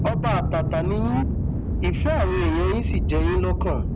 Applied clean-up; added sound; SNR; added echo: none; Aircraft; -3 dB; none.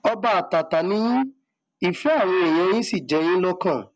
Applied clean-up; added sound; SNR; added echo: none; none; none; none.